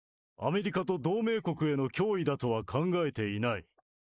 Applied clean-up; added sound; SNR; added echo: neural mask model Resemble Enhance denoiser.